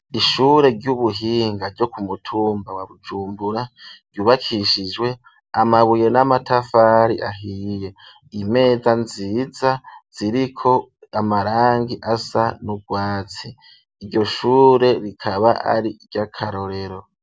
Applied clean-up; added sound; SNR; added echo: none; none; none; none.